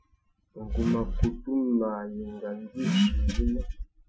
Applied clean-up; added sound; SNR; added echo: classical method Wiener filter.